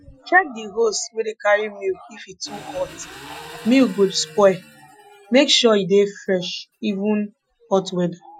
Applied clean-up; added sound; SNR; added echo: classical method Wiener filter.